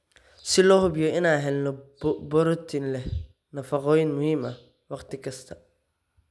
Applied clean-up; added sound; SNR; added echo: none; none; none; none.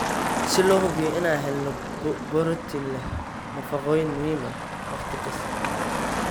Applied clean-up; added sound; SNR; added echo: none; Motor vehicle (road); 2 dB; none.